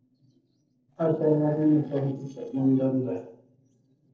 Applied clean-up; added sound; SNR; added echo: neural separator model SepFormer DNS4.